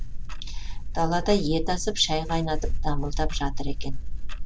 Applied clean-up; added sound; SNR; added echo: none; Clock; -3 dB; none.